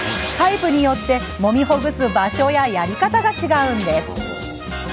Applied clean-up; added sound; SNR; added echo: none; none; none; none.